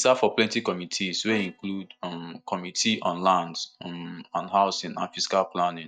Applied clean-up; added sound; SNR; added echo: neural mask model DeepFilterNet 3.